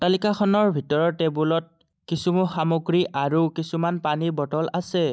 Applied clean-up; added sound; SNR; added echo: none; none; none; none.